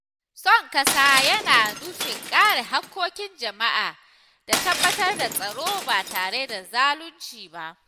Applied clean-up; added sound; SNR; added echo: none; Shatter; 7 dB; none.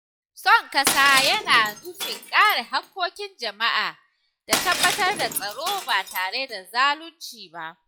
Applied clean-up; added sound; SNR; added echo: classical method log-MMSE.